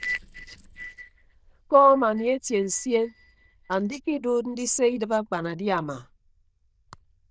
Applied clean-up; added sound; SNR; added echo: neural diffusion model UNIVERSE++.